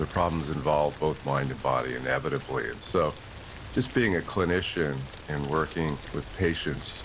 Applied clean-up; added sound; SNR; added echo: none; Rain; 14 dB; none.